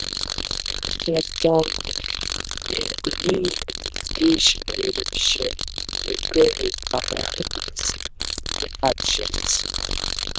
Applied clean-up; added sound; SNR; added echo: neural diffusion model UNIVERSE++.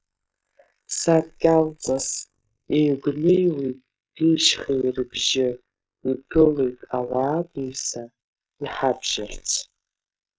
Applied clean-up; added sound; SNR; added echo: neural mask model Resemble Enhance denoiser.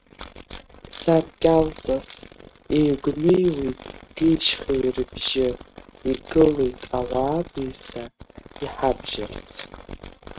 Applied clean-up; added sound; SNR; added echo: neural mask model RNNoise.